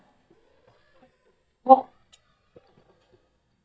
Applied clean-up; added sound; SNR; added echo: neural mask model DeepFilterNet 3.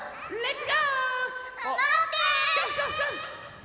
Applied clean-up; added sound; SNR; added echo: none; none; none; none.